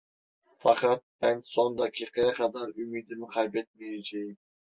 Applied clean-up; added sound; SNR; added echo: none; none; none; none.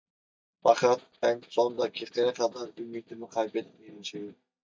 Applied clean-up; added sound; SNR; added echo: neural mask model DeepFilterNet 3.